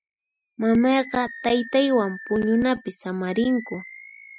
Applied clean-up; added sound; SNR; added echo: classical method spectral subtraction.